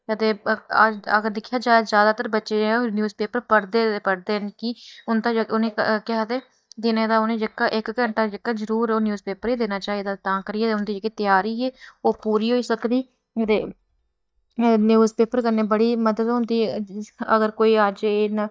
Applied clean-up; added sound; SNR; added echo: neural mask model DeepFilterNet 3.